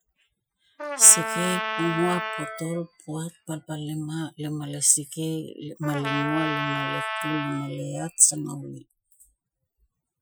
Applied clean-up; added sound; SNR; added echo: classical method Wiener filter.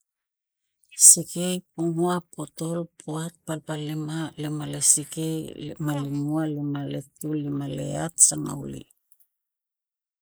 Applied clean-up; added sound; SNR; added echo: neural mask model Resemble Enhance denoiser.